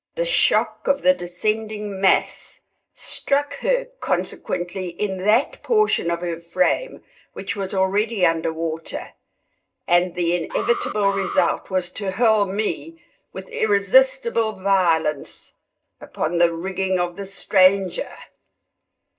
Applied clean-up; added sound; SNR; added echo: neural separator model SepFormer DNS4.